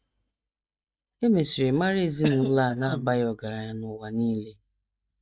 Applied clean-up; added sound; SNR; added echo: neural mask model DeepFilterNet 3.